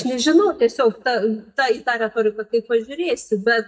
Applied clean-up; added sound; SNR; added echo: neural mask model DeepFilterNet 3.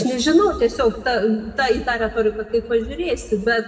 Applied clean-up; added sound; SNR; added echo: none; Wind; 18 dB; reverberation time 1.2 s.